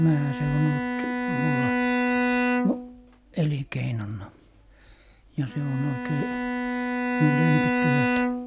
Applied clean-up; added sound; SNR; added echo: none; Bowed string instrument; -1 dB; none.